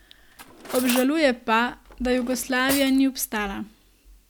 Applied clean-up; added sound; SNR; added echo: none; Cutlery, silverware; 13 dB; none.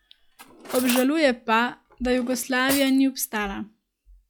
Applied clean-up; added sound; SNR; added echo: classical method log-MMSE.